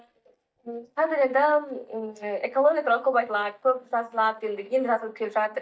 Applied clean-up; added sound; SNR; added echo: neural mask model DeepFilterNet 3.